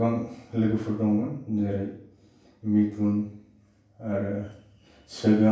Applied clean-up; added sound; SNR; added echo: none; none; none; reverberation time 0.7 s.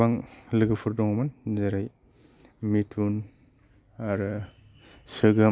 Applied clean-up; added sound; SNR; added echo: none; none; none; none.